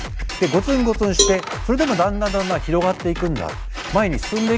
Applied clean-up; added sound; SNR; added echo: none; Cowbell; 7 dB; none.